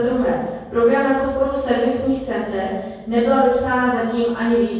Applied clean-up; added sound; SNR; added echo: none; none; none; reverberation time 1.3 s.